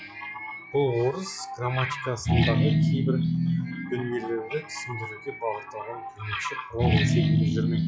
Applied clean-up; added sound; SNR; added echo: classical method log-MMSE.